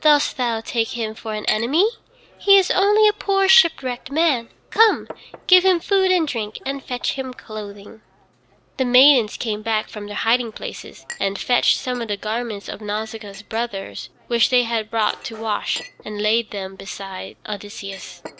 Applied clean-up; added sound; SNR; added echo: none; Chink, clink; 19 dB; none.